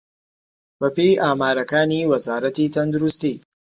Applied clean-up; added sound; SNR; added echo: none; none; none; none.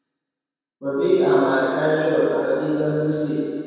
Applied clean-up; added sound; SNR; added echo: none; none; none; reverberation time 2.2 s.